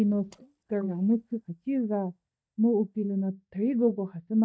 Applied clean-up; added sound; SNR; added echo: neural mask model DeepFilterNet 3.